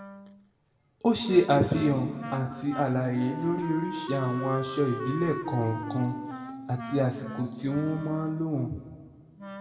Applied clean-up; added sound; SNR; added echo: none; Wind instrument, woodwind instrument; 10 dB; reverberation time 1.5 s.